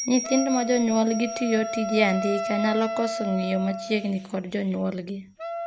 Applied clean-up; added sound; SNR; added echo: none; Bell + Wind instrument, woodwind instrument; 7 dB; none.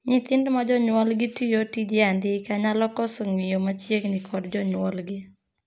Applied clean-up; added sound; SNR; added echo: none; none; none; none.